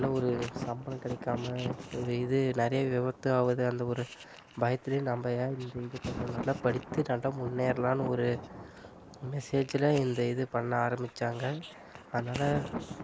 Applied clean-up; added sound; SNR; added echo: none; Thunder; 12 dB; none.